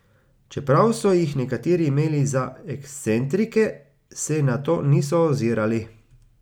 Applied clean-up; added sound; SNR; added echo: none; none; none; none.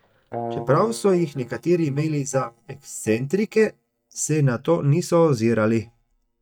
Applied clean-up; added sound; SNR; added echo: neural mask model DeepFilterNet 3.